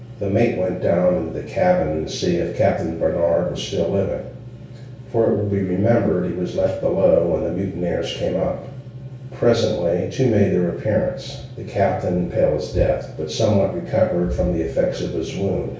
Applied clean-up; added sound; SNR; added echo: none; none; none; reverberation time 0.6 s.